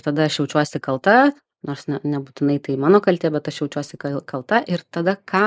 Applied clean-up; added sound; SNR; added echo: neural mask model Resemble Enhance denoiser.